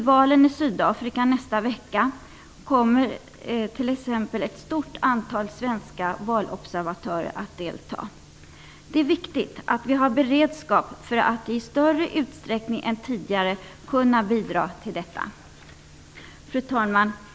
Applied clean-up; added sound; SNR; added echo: none; none; none; none.